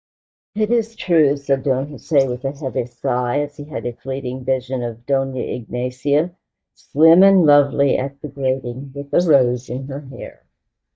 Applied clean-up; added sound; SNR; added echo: neural mask model DeepFilterNet 3.